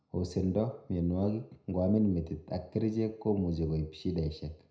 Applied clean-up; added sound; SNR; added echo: none; none; none; reverberation time 0.4 s.